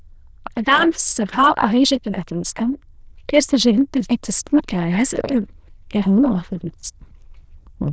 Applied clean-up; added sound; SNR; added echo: neural diffusion model UNIVERSE++.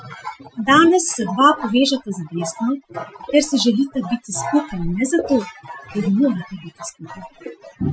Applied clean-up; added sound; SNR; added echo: classical method Wiener filter.